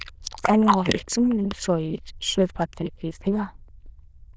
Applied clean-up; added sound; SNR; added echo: neural diffusion model UNIVERSE++.